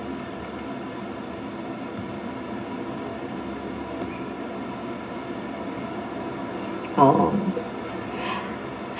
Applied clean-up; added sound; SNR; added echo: none; Cowbell; 14 dB; reverberation time 0.4 s.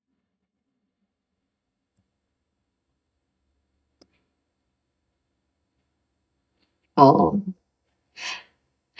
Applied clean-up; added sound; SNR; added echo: neural mask model DeepFilterNet 3.